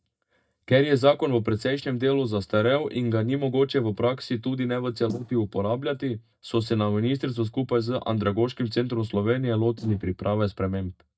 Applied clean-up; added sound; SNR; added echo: neural mask model DeepFilterNet 3.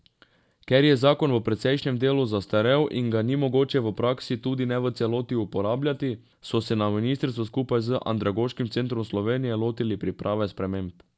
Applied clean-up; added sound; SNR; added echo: none; none; none; none.